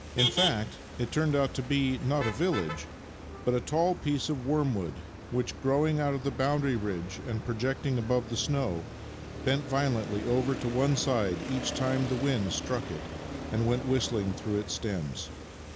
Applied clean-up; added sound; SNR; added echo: none; Motor vehicle (road); 8 dB; none.